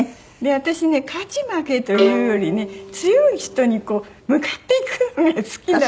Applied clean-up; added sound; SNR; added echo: none; Bowed string instrument; 5 dB; none.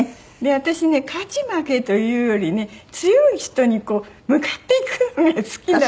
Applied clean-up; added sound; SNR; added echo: none; none; none; none.